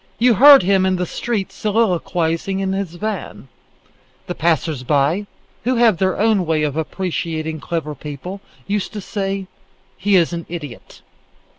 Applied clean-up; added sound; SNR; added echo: none; none; none; none.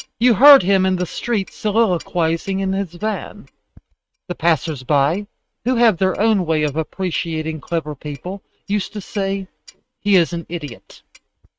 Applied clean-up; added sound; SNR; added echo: neural mask model RNNoise.